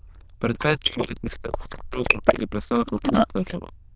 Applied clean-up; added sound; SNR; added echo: neural diffusion model UNIVERSE++.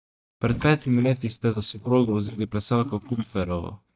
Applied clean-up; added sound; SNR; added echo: neural mask model DeepFilterNet 3.